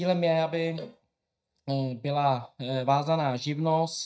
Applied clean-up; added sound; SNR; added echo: neural mask model DeepFilterNet 3.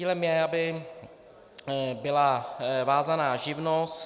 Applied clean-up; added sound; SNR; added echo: none; none; none; none.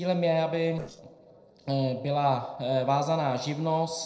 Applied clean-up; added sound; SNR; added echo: neural separator model SepFormer DNS4.